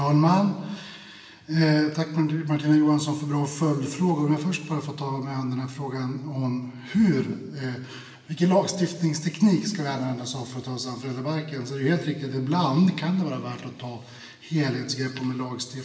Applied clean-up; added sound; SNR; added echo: none; none; none; reverberation time 1.1 s.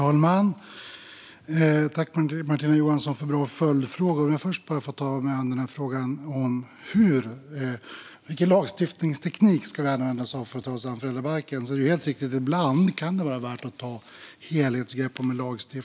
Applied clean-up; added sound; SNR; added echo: none; none; none; none.